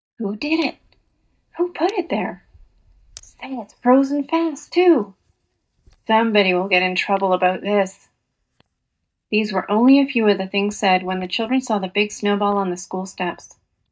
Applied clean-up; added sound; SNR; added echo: neural mask model DeepFilterNet 3.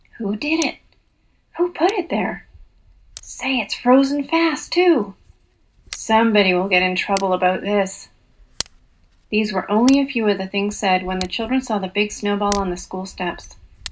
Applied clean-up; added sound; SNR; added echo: none; Tick; 19 dB; reverberation time 0.2 s.